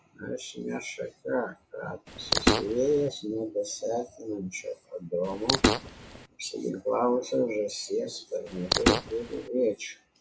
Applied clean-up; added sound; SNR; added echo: none; Fart; -3 dB; none.